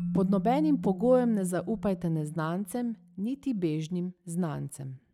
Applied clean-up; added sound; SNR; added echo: none; Keyboard (musical); 10 dB; none.